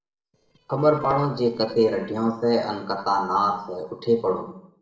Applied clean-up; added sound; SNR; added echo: neural separator model SepFormer DNS4.